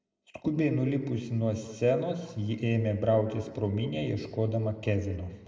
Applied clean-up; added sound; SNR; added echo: none; none; none; reverberation time 1.3 s.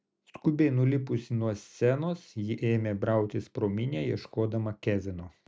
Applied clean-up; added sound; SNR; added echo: none; none; none; none.